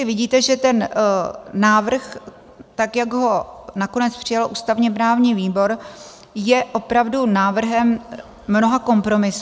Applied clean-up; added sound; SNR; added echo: none; none; none; none.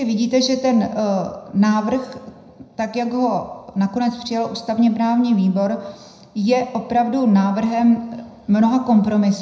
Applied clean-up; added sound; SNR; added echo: none; none; none; reverberation time 0.7 s.